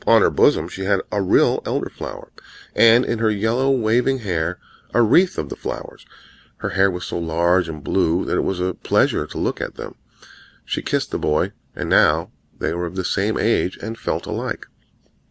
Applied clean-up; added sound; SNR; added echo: none; none; none; none.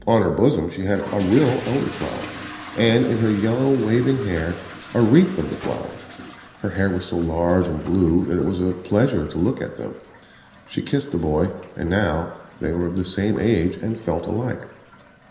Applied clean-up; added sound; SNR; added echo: none; Fill (with liquid) / Toilet flush; 17 dB; reverberation time 0.9 s.